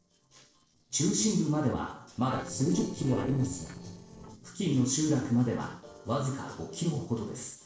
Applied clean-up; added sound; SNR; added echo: neural separator model SepFormer DNS4.